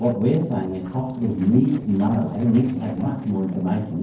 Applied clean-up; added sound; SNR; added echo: neural separator model SepFormer DNS4.